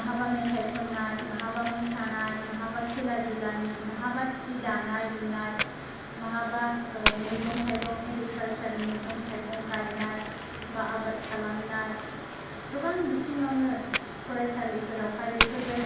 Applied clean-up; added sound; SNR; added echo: none; Fire; 7 dB; reverberation time 1.0 s.